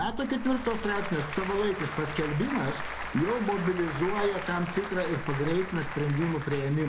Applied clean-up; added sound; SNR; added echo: none; Applause / Crowd; 7 dB; none.